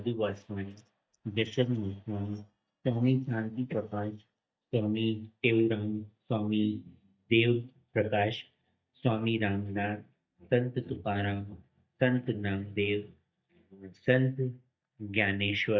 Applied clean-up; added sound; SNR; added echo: neural mask model DeepFilterNet 3.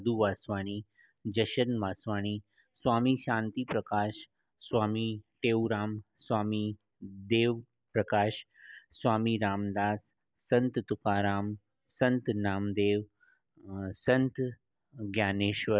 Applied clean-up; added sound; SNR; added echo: none; none; none; none.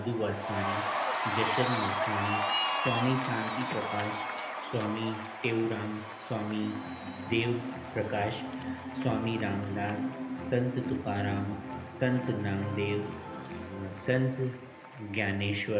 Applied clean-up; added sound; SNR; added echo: none; Cheering; 3 dB; reverberation time 0.8 s.